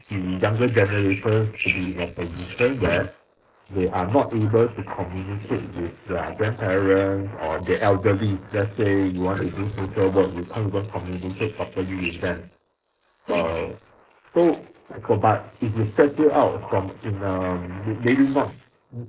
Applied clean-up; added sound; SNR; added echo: neural mask model Resemble Enhance denoiser.